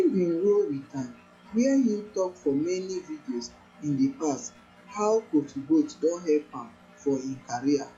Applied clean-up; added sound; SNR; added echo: classical method log-MMSE.